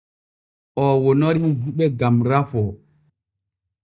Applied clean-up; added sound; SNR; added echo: neural mask model DeepFilterNet 3.